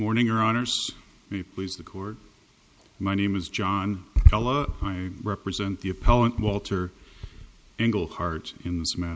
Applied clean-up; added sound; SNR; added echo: none; none; none; none.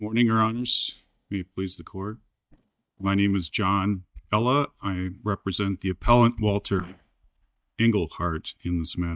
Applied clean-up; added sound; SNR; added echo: neural mask model DeepFilterNet 3.